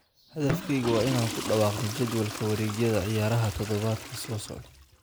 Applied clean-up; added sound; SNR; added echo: none; Toilet flush / Water; 9 dB; none.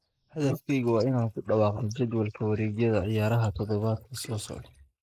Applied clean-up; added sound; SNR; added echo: neural mask model Resemble Enhance denoiser.